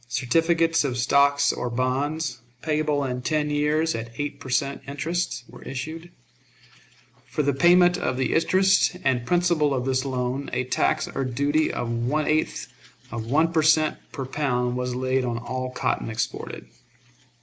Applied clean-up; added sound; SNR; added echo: none; none; none; none.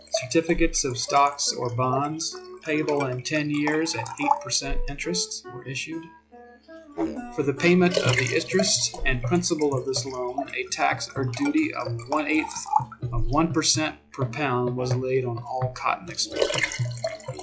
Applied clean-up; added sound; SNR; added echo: classical method log-MMSE.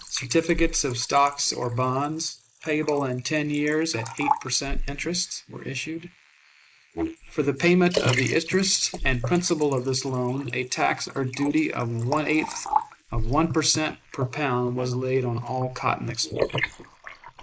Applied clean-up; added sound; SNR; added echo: neural mask model Resemble Enhance denoiser.